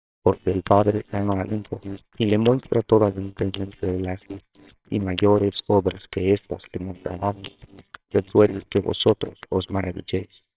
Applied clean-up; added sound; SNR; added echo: neural separator model SepFormer WHAMR!.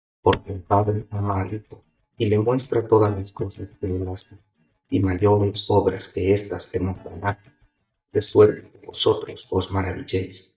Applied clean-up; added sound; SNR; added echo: neural mask model DeepFilterNet 3.